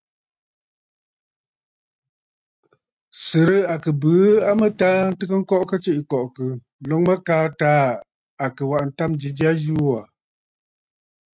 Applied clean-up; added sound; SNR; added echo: neural mask model RNNoise.